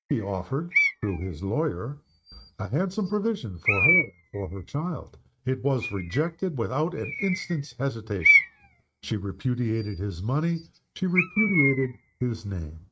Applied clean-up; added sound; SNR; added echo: neural mask model RNNoise.